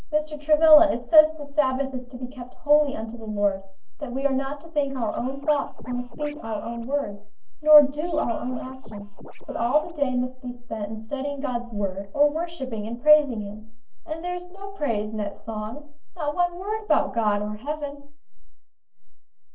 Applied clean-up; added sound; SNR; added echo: neural separator model SepFormer DNS4.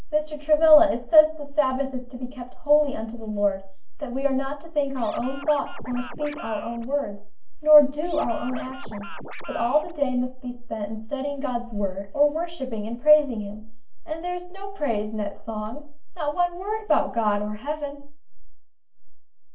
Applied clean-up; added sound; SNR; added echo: none; Scratching (performance technique); 16 dB; reverberation time 0.3 s.